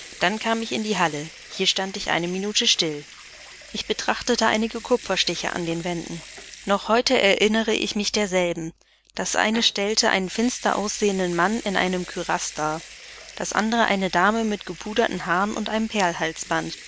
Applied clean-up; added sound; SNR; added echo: none; Sink (filling or washing) / Water tap, faucet / Liquid; 19 dB; none.